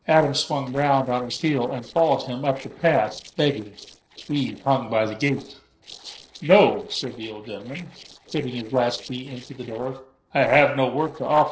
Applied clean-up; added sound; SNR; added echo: neural separator model SepFormer DNS4.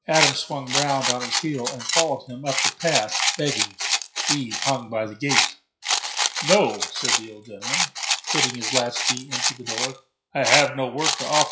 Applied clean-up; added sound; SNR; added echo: classical method WPE with log-MMSE.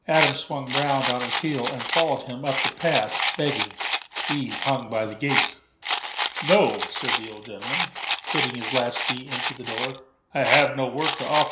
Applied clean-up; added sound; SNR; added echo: none; Rattle; -1 dB; reverberation time 0.5 s.